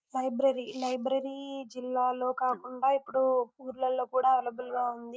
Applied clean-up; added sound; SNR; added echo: neural mask model Resemble Enhance denoiser.